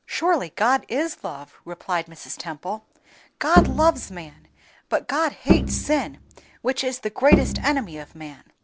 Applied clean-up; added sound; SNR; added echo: none; Bowed string instrument; 0 dB; none.